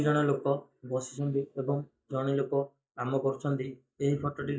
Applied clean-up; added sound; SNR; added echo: neural mask model DeepFilterNet 3.